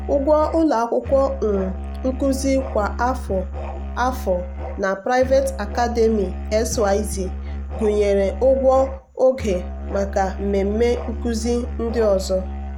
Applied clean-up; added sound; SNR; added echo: none; Musical instrument; 7 dB; none.